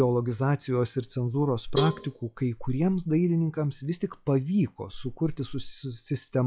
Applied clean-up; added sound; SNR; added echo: classical method log-MMSE.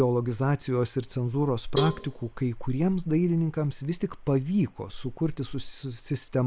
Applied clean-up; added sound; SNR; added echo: none; Cowbell; 10 dB; none.